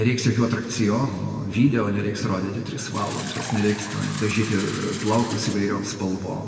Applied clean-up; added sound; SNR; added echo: none; Fill (with liquid); 12 dB; reverberation time 2.2 s.